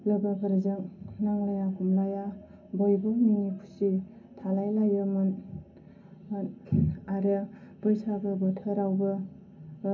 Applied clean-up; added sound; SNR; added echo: none; none; none; reverberation time 0.3 s.